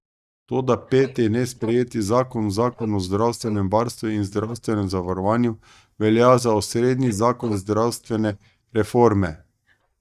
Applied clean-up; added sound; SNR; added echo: neural mask model DeepFilterNet 3.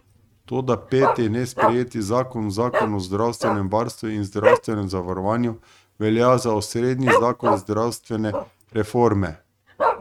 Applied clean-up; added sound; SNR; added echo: neural mask model RNNoise.